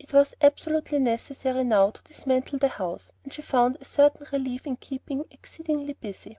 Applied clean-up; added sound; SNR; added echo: none; none; none; none.